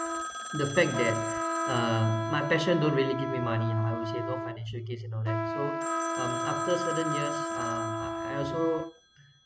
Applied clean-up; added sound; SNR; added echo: none; Trumpet + Telephone; 2 dB; none.